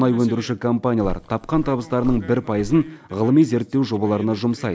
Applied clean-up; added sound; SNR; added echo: none; Walk, footsteps; 12 dB; none.